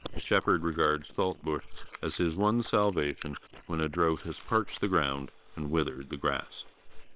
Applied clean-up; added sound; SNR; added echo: neural separator model SepFormer WHAM!.